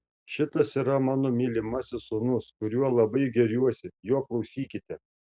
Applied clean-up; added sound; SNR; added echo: none; none; none; none.